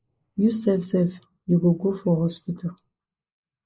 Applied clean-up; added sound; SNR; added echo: neural mask model Resemble Enhance denoiser.